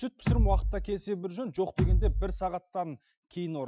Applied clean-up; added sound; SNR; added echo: classical method Wiener filter.